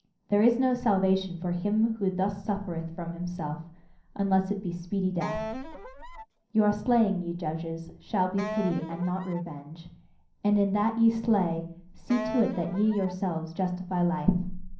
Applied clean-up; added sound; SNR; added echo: none; Wind instrument, woodwind instrument; 10 dB; reverberation time 0.6 s.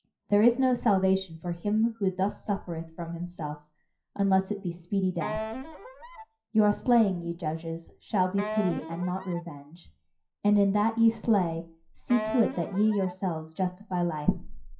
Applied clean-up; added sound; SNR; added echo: classical method WPE with log-MMSE.